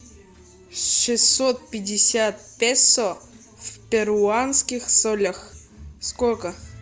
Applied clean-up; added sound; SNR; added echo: none; none; none; none.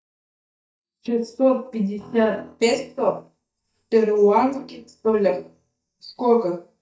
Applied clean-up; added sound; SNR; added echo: neural mask model DeepFilterNet 3.